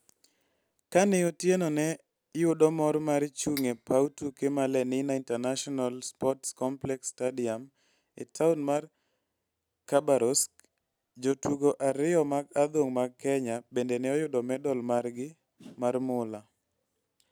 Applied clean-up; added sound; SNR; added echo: none; Cutlery, silverware; 15 dB; none.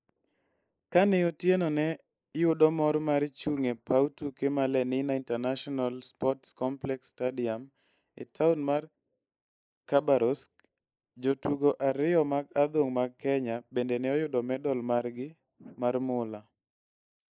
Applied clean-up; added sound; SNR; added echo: neural mask model Resemble Enhance denoiser.